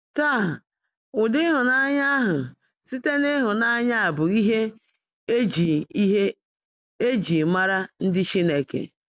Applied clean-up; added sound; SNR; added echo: none; none; none; none.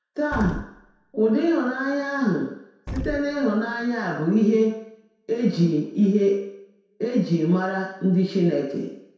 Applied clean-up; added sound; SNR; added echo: none; Explosion; 12 dB; reverberation time 0.7 s.